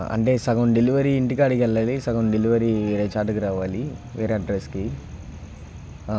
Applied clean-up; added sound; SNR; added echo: none; none; none; none.